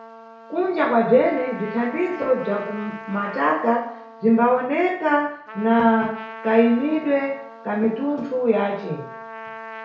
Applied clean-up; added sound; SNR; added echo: none; Trumpet; 16 dB; reverberation time 0.6 s.